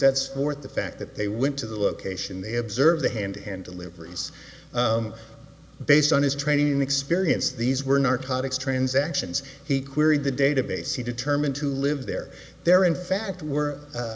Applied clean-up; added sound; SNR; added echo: none; none; none; none.